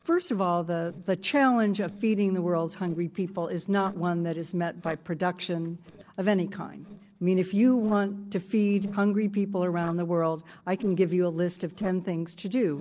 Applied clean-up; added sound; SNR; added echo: neural separator model SepFormer DNS4.